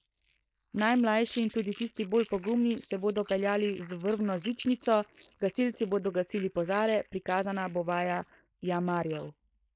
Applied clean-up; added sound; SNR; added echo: neural mask model Resemble Enhance denoiser.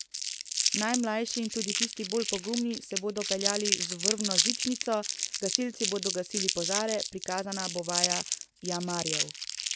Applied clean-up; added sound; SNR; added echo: none; Crumpling, crinkling; -1 dB; none.